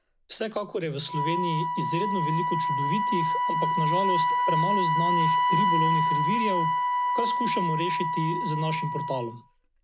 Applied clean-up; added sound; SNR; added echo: none; Wind instrument, woodwind instrument; -4 dB; none.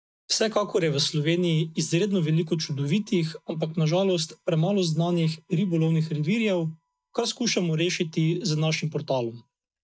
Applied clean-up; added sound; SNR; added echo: neural mask model DeepFilterNet 3.